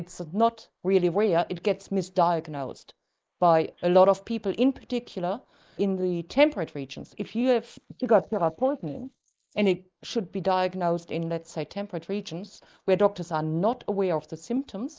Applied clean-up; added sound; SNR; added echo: neural mask model Resemble Enhance denoiser.